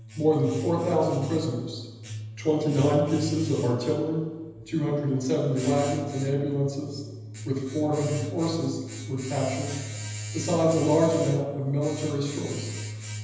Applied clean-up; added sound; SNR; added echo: none; Domestic sounds, home sounds; 10 dB; reverberation time 1.1 s.